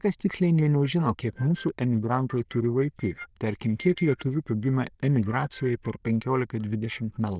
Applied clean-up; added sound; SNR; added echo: neural diffusion model UNIVERSE++.